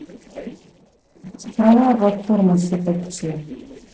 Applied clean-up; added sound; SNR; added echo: neural separator model SepFormer DNS4.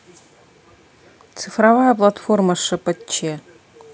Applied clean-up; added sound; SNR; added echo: none; none; none; none.